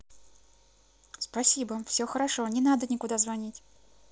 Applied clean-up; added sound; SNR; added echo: none; none; none; none.